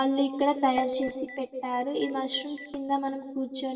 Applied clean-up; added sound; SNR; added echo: none; Telephone; 19 dB; reverberation time 1.4 s.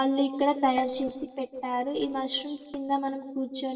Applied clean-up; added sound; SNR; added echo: neural separator model SepFormer DNS4.